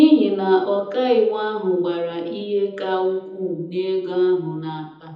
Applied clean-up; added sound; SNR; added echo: none; none; none; reverberation time 1.0 s.